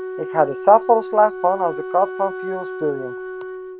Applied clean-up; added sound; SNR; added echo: none; Wind instrument, woodwind instrument; 10 dB; none.